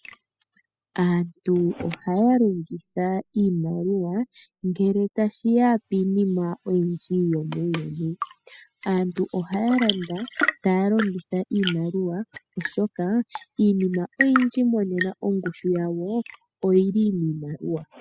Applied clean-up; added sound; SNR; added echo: classical method spectral subtraction.